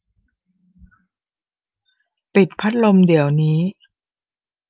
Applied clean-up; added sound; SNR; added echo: none; none; none; none.